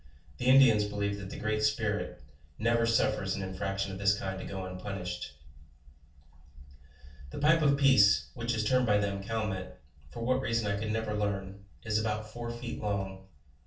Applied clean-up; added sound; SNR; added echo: none; none; none; reverberation time 0.4 s.